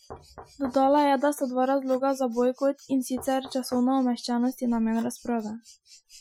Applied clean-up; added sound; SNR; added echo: classical method Wiener filter.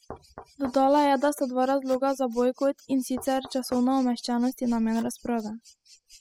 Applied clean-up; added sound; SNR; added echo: classical method spectral subtraction.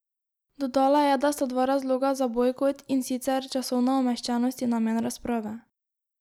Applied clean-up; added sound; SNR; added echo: none; none; none; none.